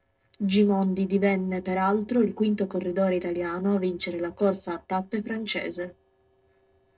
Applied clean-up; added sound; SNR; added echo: neural separator model SepFormer DNS4.